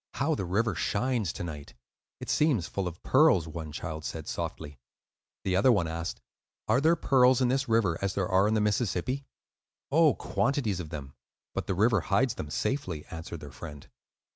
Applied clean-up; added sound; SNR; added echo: none; none; none; none.